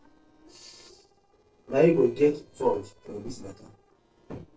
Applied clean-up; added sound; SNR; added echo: neural separator model SepFormer DNS4.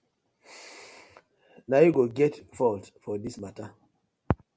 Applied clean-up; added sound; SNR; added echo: none; none; none; none.